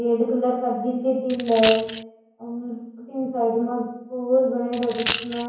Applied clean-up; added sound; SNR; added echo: none; Coin (dropping); -1 dB; reverberation time 1.0 s.